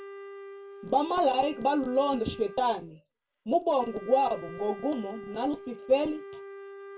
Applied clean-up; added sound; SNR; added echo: none; Wind instrument, woodwind instrument; 15 dB; reverberation time 0.2 s.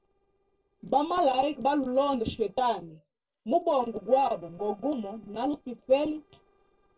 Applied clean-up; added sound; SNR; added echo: neural separator model SepFormer DNS4.